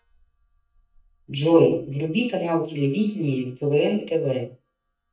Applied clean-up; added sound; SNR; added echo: neural mask model DeepFilterNet 3.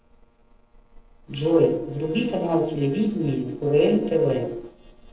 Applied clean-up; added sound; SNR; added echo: neural separator model SepFormer DNS4.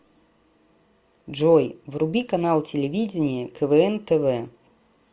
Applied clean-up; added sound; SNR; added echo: none; none; none; none.